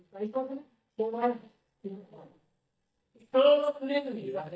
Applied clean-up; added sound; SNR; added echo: neural mask model DeepFilterNet 3.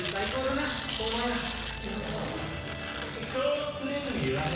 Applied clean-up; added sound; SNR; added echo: none; Tearing; 6 dB; reverberation time 1.1 s.